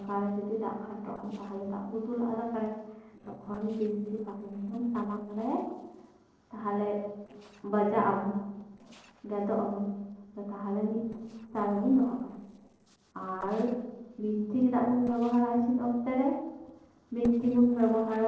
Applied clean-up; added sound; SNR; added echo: neural separator model SepFormer DNS4.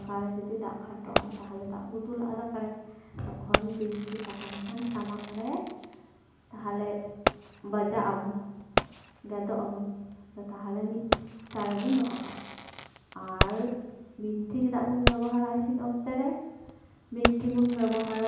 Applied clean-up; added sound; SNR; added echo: none; Fireworks; 3 dB; reverberation time 1.0 s.